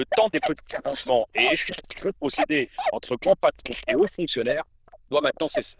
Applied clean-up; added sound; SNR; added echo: neural diffusion model UNIVERSE++.